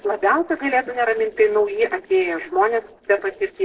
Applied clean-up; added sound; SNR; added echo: neural separator model SepFormer DNS4.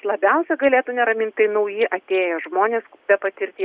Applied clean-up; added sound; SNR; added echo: none; none; none; none.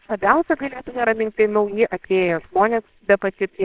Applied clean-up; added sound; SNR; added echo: neural separator model SepFormer WHAMR!.